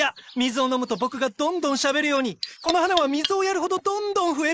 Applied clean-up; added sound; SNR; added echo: neural mask model Resemble Enhance denoiser.